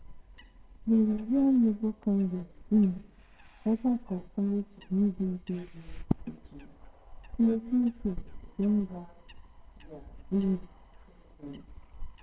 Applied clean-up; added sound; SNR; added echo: neural separator model SepFormer WHAMR!.